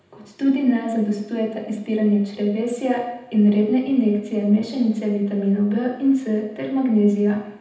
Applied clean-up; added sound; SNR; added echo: none; none; none; reverberation time 0.9 s.